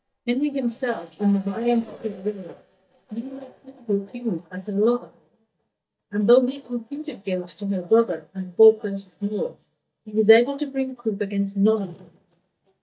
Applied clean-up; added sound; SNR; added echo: neural mask model DeepFilterNet 3.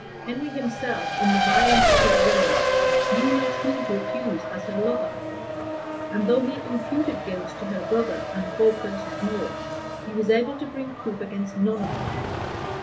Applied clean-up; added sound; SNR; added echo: none; Race car, auto racing; -2 dB; reverberation time 0.3 s.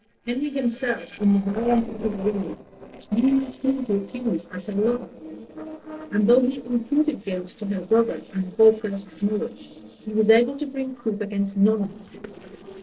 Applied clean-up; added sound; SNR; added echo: neural separator model SepFormer DNS4.